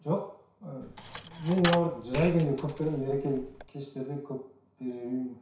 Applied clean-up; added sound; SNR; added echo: none; Coin (dropping); 8 dB; reverberation time 0.6 s.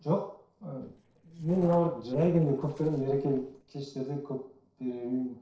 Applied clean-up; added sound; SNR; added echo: neural separator model SepFormer DNS4.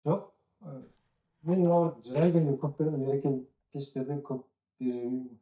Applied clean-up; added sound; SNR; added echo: neural mask model DeepFilterNet 3.